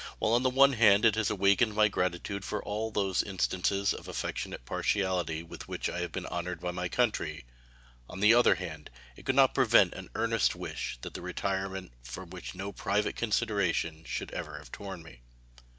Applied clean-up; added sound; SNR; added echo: none; none; none; none.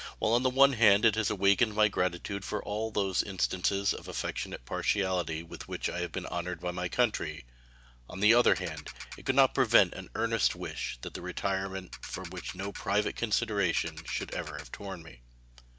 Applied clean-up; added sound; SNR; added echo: none; Ratchet, pawl; 14 dB; none.